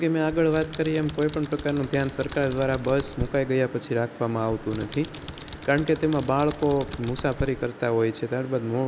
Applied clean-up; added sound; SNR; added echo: none; Computer keyboard; 12 dB; none.